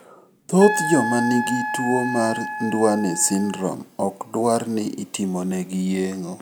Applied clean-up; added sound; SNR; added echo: none; Wind instrument, woodwind instrument; 6 dB; none.